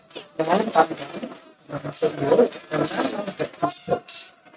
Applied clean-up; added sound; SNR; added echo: neural mask model RNNoise.